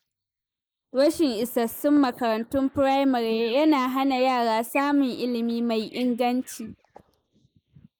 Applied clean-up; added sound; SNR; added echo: neural mask model Resemble Enhance denoiser.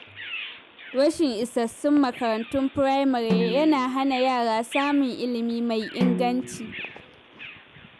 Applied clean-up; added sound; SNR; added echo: none; Bird vocalization, bird call, bird song + Snare drum; 9 dB; none.